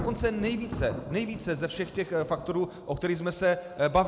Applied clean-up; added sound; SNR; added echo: none; Thunder; 13 dB; none.